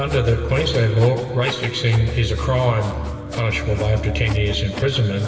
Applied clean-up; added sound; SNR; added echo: none; Sawing; 16 dB; reverberation time 2.3 s.